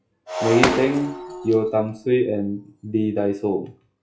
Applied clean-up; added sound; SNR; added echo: classical method log-MMSE.